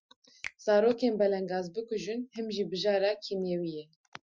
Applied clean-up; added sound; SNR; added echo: classical method Wiener filter.